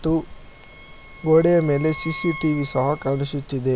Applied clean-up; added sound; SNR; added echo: none; Bowed string instrument; 16 dB; none.